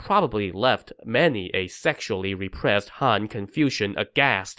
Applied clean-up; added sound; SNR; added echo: none; none; none; none.